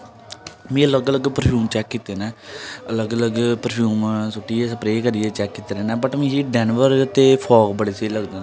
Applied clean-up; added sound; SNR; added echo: none; none; none; none.